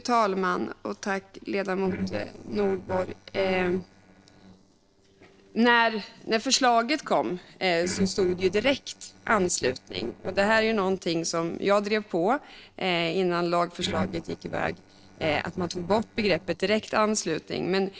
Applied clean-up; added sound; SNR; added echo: neural separator model SepFormer DNS4.